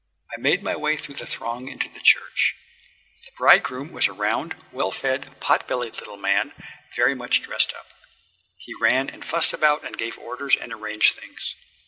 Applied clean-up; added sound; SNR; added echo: none; none; none; none.